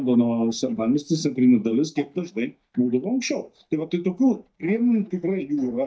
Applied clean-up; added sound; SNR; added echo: neural mask model DeepFilterNet 3.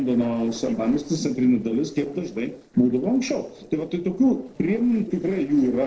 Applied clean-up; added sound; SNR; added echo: neural separator model SepFormer DNS4.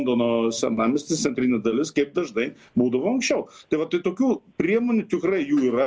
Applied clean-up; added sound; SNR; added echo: none; none; none; none.